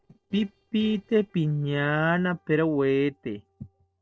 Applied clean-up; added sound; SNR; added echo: neural separator model SepFormer DNS4.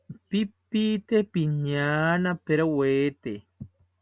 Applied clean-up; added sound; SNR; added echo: none; none; none; none.